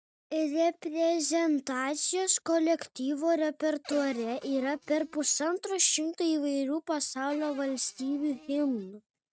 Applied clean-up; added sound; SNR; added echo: neural mask model RNNoise.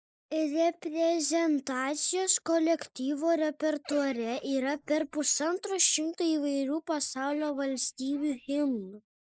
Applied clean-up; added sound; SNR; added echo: neural mask model Resemble Enhance denoiser.